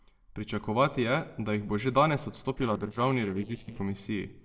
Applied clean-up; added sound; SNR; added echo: neural separator model SepFormer DNS4.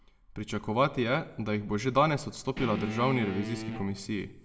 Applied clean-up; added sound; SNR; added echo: none; Guitar; 8 dB; reverberation time 1.2 s.